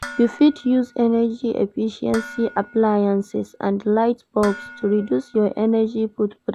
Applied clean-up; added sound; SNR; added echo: none; Dishes, pots, and pans; 20 dB; none.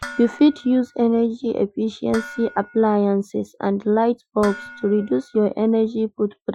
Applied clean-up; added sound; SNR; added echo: classical method Wiener filter.